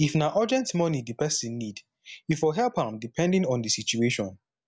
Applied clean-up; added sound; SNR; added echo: none; none; none; none.